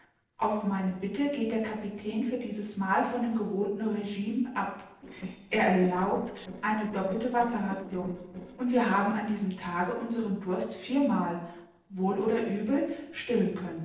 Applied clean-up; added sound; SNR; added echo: neural separator model SepFormer DNS4.